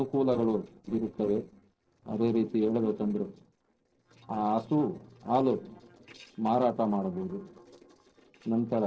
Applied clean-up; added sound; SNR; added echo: neural separator model SepFormer DNS4.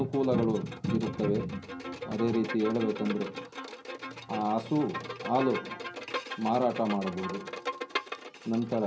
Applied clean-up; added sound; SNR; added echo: none; Bowed string instrument; 9 dB; reverberation time 0.3 s.